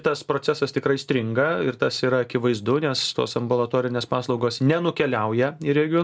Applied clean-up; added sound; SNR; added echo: none; none; none; none.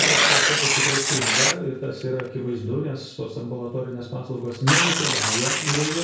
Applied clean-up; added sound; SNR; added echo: none; Tearing; -4 dB; reverberation time 0.6 s.